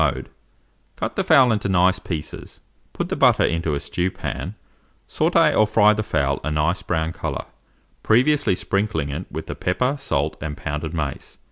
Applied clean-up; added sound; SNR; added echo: none; none; none; none.